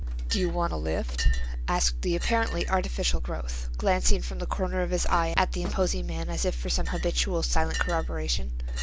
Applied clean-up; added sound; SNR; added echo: none; Chink, clink; 19 dB; none.